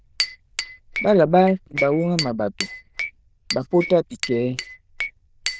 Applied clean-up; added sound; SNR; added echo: neural diffusion model UNIVERSE++.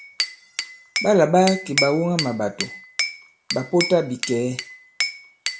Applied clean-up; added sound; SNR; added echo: none; Glass / Bell; 6 dB; none.